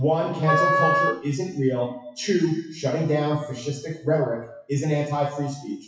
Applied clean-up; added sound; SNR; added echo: classical method WPE with log-MMSE.